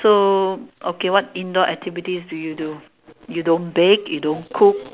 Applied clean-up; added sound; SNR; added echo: none; none; none; none.